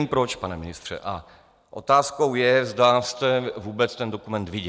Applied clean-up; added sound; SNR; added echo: none; none; none; none.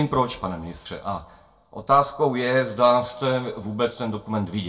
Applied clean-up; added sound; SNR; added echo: none; none; none; reverberation time 0.2 s.